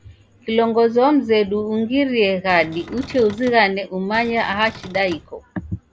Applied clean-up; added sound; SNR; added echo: none; Cupboard open or close; 19 dB; none.